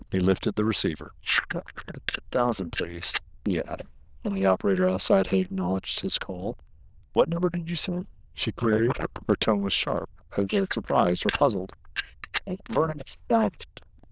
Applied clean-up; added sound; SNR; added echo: neural diffusion model UNIVERSE++.